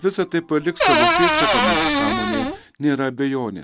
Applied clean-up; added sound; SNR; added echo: none; Cupboard open or close / Door; -4 dB; none.